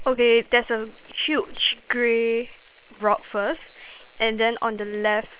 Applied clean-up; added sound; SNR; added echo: neural separator model SepFormer WHAM!.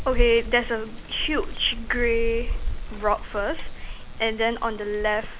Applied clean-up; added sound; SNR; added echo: none; Rain; 3 dB; none.